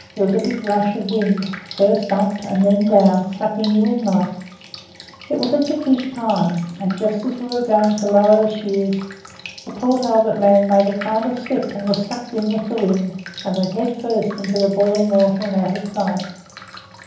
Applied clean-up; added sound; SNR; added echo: none; Drip; 19 dB; reverberation time 0.7 s.